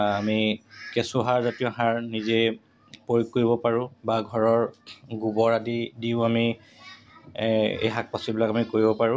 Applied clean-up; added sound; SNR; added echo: none; none; none; none.